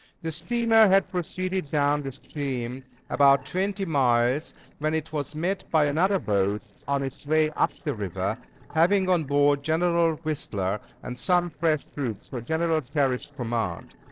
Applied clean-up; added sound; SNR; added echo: neural separator model SepFormer DNS4.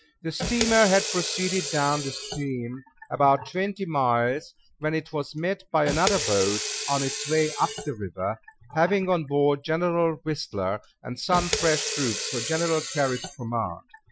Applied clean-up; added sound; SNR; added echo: classical method Wiener filter.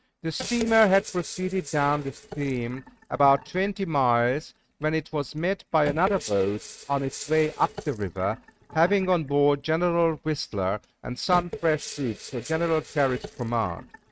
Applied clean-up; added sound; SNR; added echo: neural mask model RNNoise.